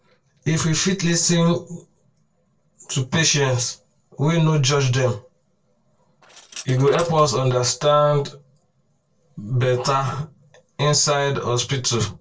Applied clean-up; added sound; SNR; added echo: neural separator model SepFormer DNS4.